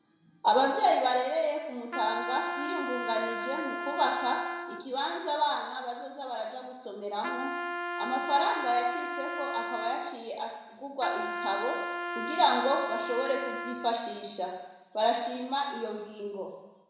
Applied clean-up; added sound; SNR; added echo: none; Trumpet; 5 dB; reverberation time 1.0 s.